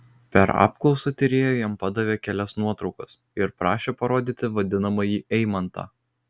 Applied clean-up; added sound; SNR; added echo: none; none; none; none.